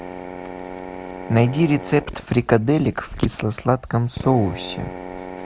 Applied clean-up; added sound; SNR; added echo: none; Drill; 13 dB; none.